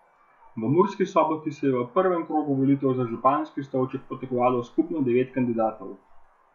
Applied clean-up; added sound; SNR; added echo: classical method log-MMSE.